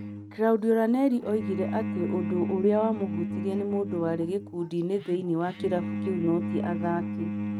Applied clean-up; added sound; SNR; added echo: neural mask model RNNoise.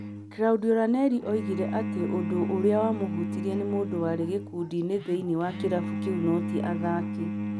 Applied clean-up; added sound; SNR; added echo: none; Bowed string instrument; 5 dB; none.